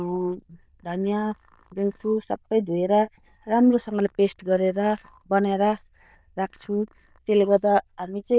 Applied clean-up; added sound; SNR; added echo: neural diffusion model UNIVERSE++.